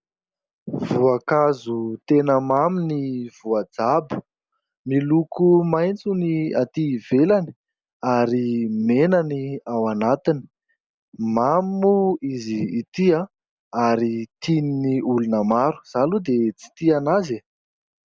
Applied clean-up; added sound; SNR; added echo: none; none; none; none.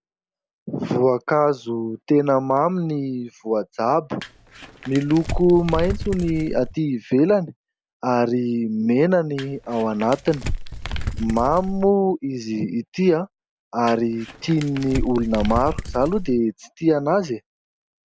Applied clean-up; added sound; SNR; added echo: none; Crumpling, crinkling; 7 dB; none.